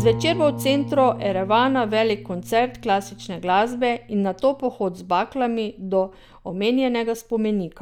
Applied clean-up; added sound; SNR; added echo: none; Bowed string instrument; 14 dB; none.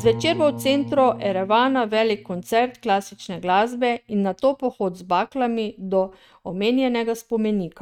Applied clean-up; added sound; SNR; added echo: neural mask model RNNoise.